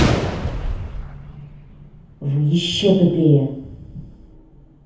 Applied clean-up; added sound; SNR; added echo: none; Gunshot, gunfire; 5 dB; reverberation time 0.7 s.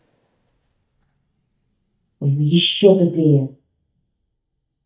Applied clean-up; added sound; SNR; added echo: neural mask model DeepFilterNet 3.